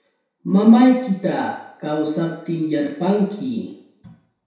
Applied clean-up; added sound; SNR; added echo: none; none; none; reverberation time 0.7 s.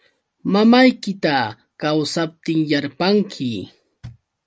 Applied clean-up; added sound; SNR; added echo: none; none; none; none.